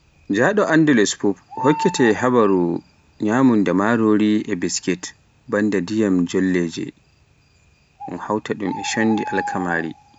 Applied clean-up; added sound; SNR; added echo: none; Bird; 15 dB; none.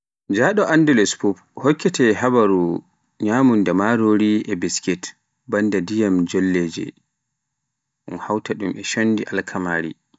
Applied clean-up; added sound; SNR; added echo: none; none; none; none.